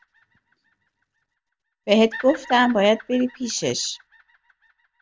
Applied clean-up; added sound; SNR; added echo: none; Bird vocalization, bird call, bird song; 20 dB; none.